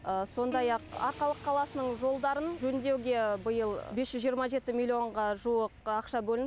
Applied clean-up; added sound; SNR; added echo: none; Plucked string instrument; 20 dB; none.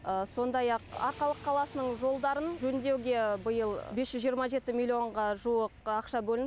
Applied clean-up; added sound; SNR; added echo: none; none; none; none.